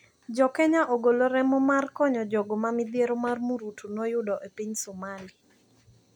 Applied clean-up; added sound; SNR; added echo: none; none; none; none.